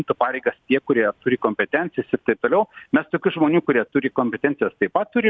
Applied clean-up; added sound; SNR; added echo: none; none; none; none.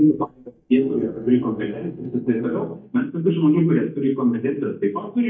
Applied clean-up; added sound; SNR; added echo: neural mask model DeepFilterNet 3.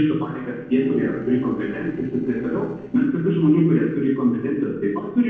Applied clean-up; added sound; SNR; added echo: neural separator model SepFormer DNS4.